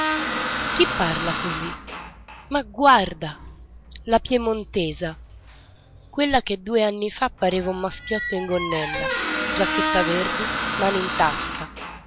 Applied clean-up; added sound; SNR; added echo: none; Squeak; 4 dB; none.